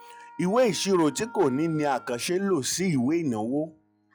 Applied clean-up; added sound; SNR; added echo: classical method log-MMSE.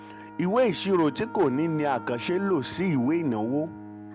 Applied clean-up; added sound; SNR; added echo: none; Bowed string instrument + Wind instrument, woodwind instrument; 15 dB; none.